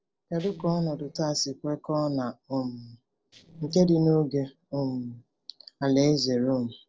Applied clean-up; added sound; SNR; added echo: neural separator model SepFormer DNS4.